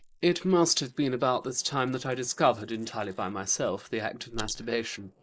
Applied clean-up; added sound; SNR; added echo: neural mask model Resemble Enhance denoiser.